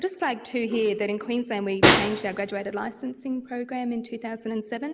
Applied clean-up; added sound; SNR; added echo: none; Snare drum; -3 dB; none.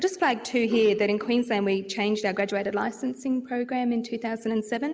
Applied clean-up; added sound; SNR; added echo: none; none; none; none.